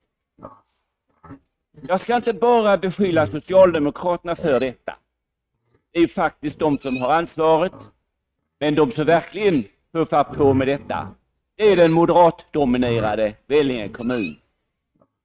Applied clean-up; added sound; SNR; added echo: neural mask model RNNoise.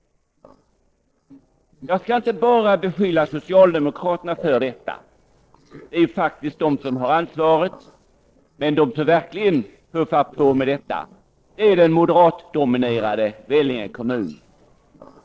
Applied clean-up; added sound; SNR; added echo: neural separator model SepFormer DNS4.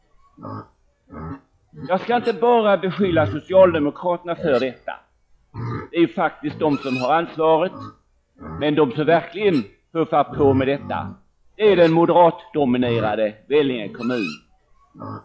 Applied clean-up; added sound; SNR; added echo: classical method log-MMSE.